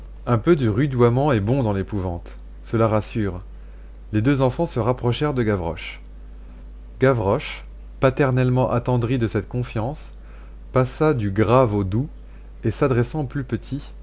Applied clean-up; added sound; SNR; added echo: none; none; none; none.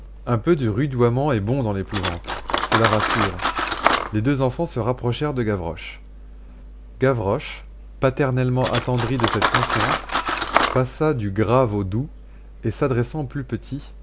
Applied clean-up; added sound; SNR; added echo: none; Cutlery, silverware; 3 dB; none.